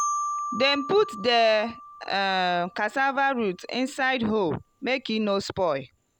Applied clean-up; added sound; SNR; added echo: none; Marimba, xylophone; 11 dB; none.